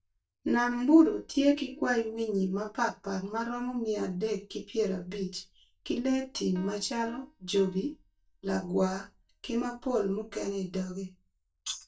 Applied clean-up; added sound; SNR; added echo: neural mask model DeepFilterNet 3.